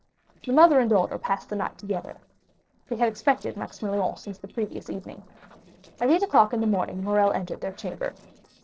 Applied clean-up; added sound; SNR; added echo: neural separator model SepFormer DNS4.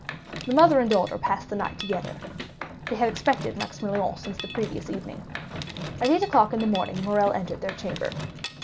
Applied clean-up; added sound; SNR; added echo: none; Mechanisms; 10 dB; none.